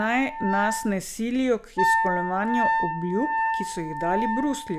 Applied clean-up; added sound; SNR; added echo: none; Wind instrument, woodwind instrument; 0 dB; none.